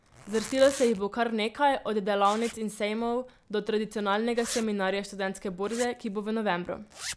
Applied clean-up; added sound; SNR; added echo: none; Zipper (clothing); 16 dB; none.